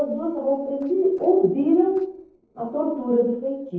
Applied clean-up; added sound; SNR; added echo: neural separator model SepFormer DNS4.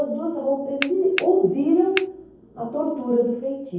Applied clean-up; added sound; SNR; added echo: none; Finger snapping; 6 dB; reverberation time 0.9 s.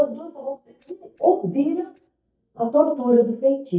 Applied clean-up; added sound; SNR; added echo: neural mask model DeepFilterNet 3.